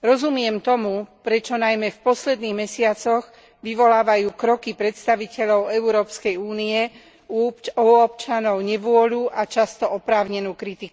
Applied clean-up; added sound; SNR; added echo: none; none; none; none.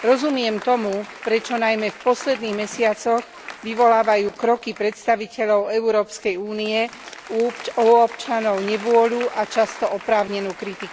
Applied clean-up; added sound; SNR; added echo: none; Applause; 17 dB; none.